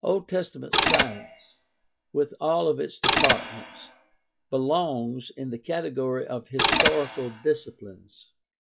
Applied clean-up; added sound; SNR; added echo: classical method log-MMSE.